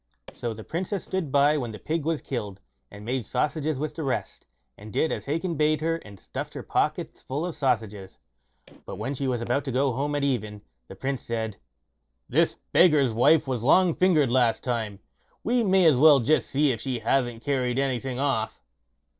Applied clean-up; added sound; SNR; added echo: neural separator model SepFormer DNS4.